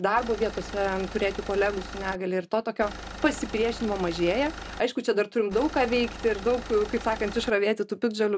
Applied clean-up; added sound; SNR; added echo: none; Engine; 12 dB; none.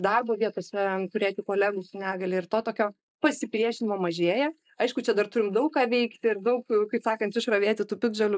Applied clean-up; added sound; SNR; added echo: neural mask model Resemble Enhance denoiser.